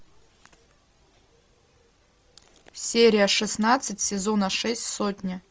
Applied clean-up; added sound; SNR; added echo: none; none; none; none.